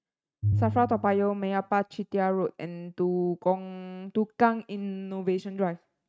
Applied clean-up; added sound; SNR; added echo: neural mask model RNNoise.